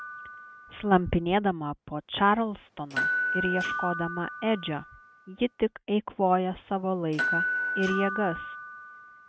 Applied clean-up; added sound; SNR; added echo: none; Door / Bell; 5 dB; none.